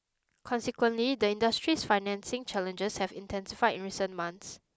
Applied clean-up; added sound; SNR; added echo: none; none; none; none.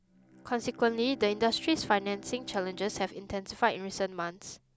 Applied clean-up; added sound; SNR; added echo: none; Bowed string instrument; 19 dB; none.